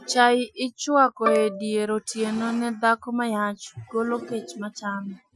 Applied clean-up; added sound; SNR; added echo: classical method Wiener filter.